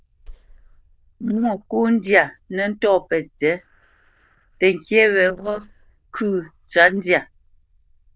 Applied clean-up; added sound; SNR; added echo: neural diffusion model UNIVERSE++.